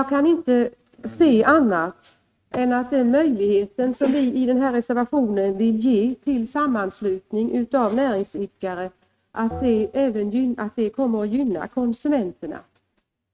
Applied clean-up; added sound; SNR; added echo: neural mask model RNNoise.